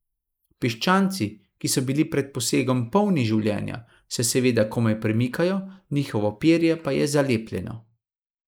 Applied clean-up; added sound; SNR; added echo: neural mask model Resemble Enhance denoiser.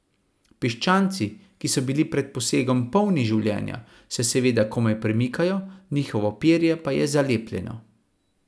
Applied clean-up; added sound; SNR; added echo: none; none; none; none.